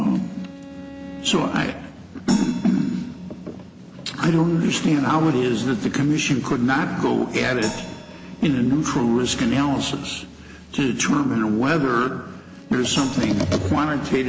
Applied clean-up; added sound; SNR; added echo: none; Bowed string instrument + Crash cymbal; 17 dB; none.